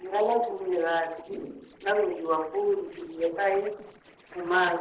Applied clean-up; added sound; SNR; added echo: neural separator model SepFormer DNS4.